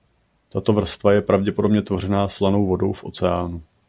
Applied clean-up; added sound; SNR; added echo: none; none; none; none.